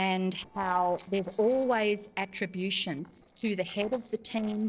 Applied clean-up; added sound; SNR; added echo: neural separator model SepFormer DNS4.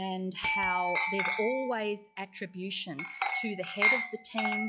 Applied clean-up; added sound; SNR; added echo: classical method log-MMSE.